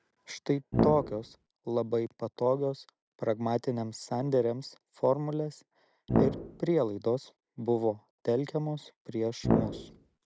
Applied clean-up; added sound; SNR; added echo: none; Brass instrument; -2 dB; none.